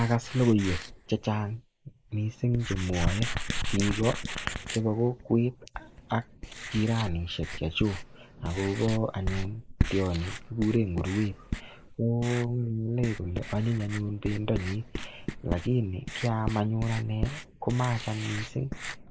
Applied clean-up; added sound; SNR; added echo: neural mask model Resemble Enhance denoiser.